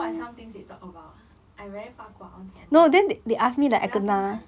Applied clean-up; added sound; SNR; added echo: none; none; none; none.